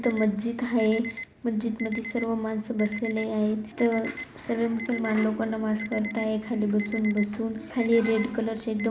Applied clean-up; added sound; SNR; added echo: none; Alarm; 13 dB; none.